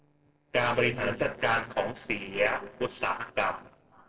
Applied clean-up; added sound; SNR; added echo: neural separator model SepFormer DNS4.